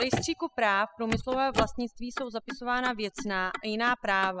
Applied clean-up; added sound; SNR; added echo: classical method spectral subtraction.